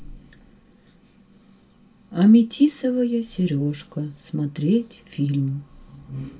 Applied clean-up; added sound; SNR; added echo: none; none; none; reverberation time 0.2 s.